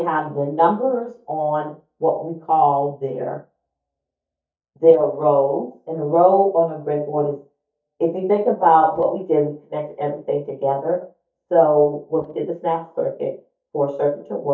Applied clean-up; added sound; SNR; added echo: neural mask model DeepFilterNet 3.